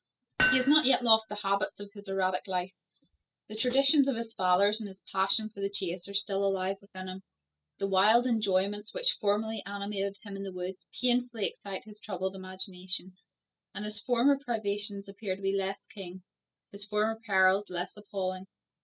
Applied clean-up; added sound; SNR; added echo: classical method spectral subtraction.